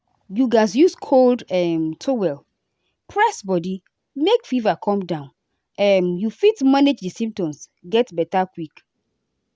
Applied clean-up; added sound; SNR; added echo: none; none; none; none.